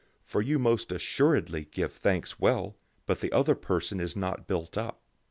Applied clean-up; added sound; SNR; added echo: none; none; none; none.